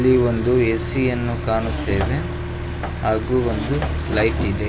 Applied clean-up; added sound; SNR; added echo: none; Accelerating, revving, vroom; 4 dB; none.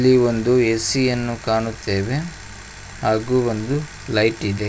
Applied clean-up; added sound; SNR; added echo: none; none; none; none.